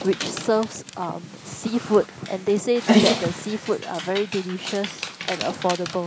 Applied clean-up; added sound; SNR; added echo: none; Dog; 3 dB; none.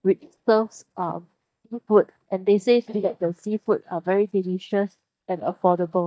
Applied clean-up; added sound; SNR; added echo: neural mask model DeepFilterNet 3.